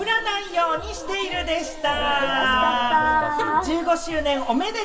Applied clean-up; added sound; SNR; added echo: none; Bark; 19 dB; reverberation time 2.0 s.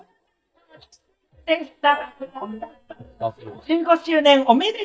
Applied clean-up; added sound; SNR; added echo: neural mask model DeepFilterNet 3.